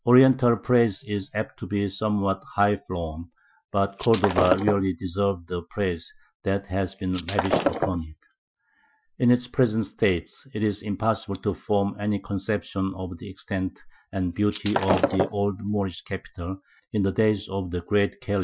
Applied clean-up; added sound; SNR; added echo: classical method Wiener filter.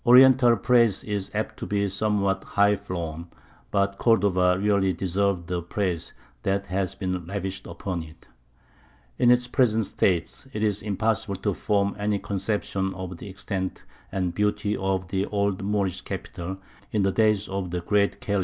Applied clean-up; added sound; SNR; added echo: none; none; none; none.